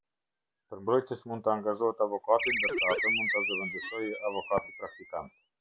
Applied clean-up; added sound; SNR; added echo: none; Animal; 1 dB; none.